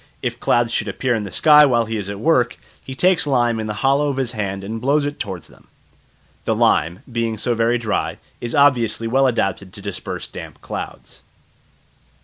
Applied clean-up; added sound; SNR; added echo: none; none; none; none.